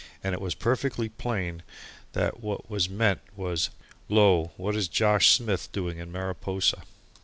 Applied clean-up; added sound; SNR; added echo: none; none; none; none.